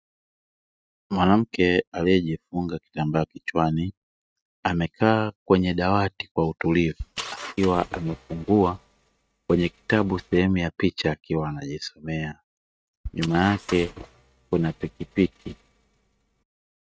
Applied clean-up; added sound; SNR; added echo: neural mask model RNNoise.